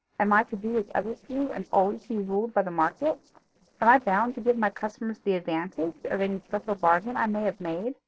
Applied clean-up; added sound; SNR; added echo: neural separator model SepFormer DNS4.